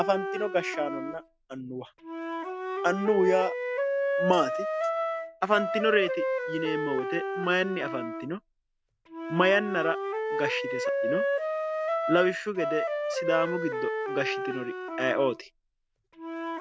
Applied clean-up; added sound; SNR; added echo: none; Wind instrument, woodwind instrument; 1 dB; none.